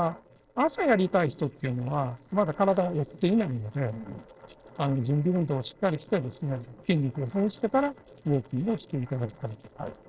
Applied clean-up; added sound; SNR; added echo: neural separator model SepFormer DNS4.